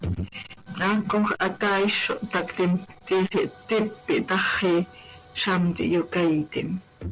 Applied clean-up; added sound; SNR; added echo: none; none; none; none.